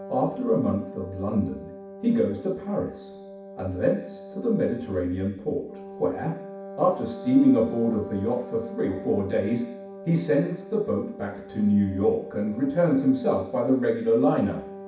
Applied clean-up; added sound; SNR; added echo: none; Wind instrument, woodwind instrument; 15 dB; reverberation time 0.6 s.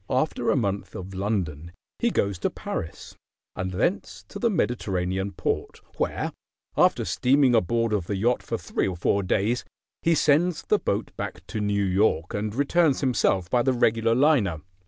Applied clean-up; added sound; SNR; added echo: none; none; none; none.